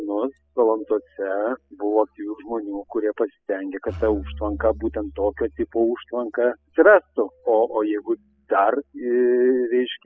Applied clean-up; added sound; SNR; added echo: classical method spectral subtraction.